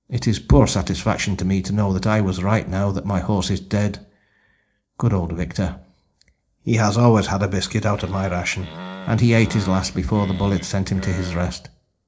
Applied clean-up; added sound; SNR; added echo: neural separator model SepFormer DNS4.